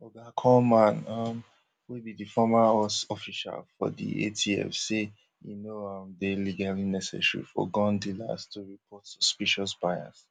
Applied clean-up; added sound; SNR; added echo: none; none; none; none.